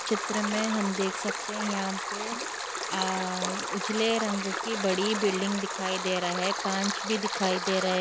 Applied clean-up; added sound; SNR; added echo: none; Stream; 2 dB; none.